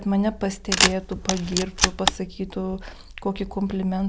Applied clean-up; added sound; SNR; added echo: none; Camera; -2 dB; none.